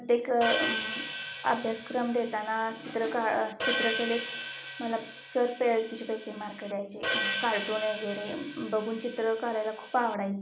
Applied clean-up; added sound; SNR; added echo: none; Hi-hat; 4 dB; none.